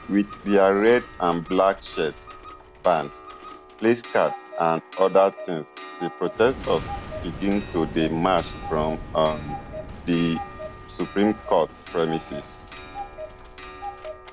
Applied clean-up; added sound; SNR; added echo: none; Clock + Boom; 12 dB; none.